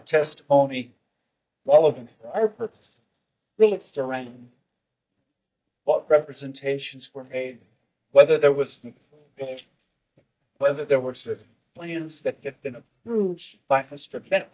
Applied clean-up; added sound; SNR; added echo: neural mask model DeepFilterNet 3.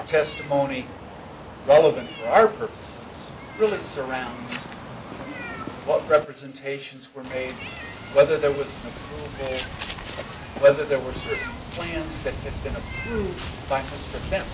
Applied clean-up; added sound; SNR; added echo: none; Meow; 10 dB; none.